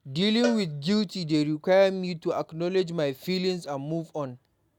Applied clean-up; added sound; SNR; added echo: none; Cowbell; 15 dB; none.